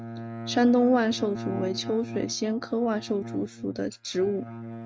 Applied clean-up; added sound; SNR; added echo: neural mask model RNNoise.